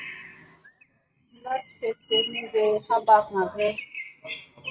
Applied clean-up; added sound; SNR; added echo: neural mask model RNNoise.